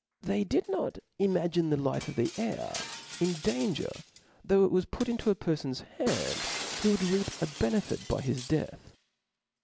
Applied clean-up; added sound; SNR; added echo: none; Shatter; 12 dB; none.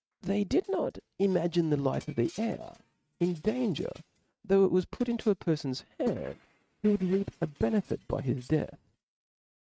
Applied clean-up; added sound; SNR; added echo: neural mask model RNNoise.